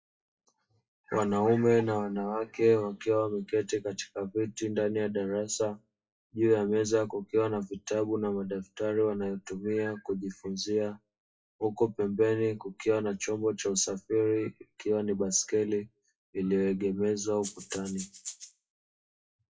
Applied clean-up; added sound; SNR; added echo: classical method WPE with log-MMSE.